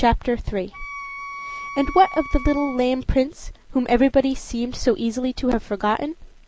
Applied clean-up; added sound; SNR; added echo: none; Wind instrument, woodwind instrument; 13 dB; none.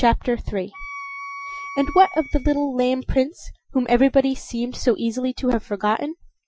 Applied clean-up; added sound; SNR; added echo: classical method Wiener filter.